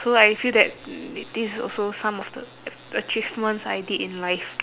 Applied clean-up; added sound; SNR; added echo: none; none; none; none.